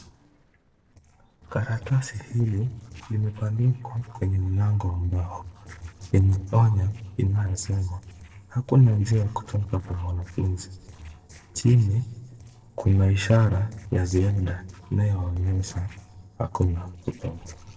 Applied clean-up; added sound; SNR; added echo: neural separator model SepFormer DNS4.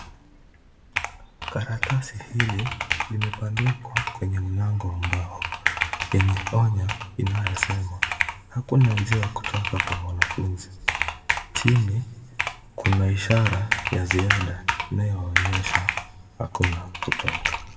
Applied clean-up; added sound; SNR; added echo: none; Computer keyboard; 4 dB; reverberation time 1.4 s.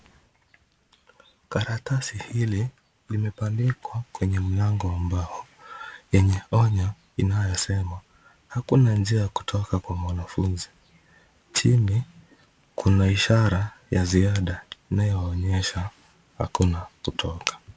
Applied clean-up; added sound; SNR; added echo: none; none; none; none.